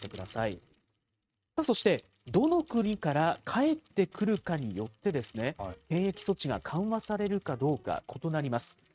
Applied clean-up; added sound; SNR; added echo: neural mask model RNNoise.